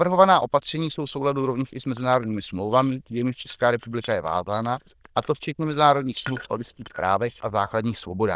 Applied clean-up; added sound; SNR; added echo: neural diffusion model UNIVERSE++.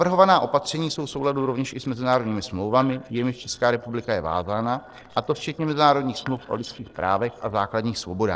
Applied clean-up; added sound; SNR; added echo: neural separator model SepFormer DNS4.